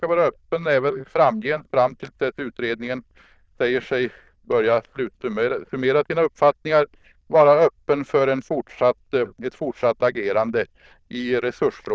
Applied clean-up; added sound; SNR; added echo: neural diffusion model UNIVERSE++.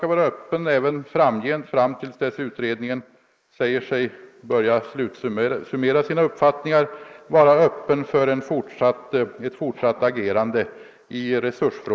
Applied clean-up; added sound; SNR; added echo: neural mask model Resemble Enhance denoiser.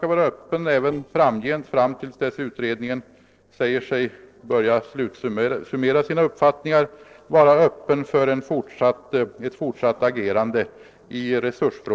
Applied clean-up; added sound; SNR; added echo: neural separator model SepFormer DNS4.